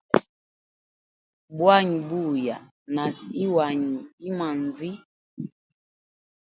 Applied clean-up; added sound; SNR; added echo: none; none; none; none.